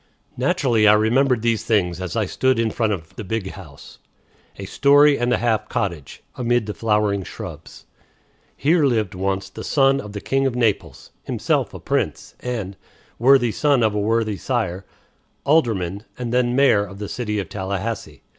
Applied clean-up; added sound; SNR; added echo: none; none; none; none.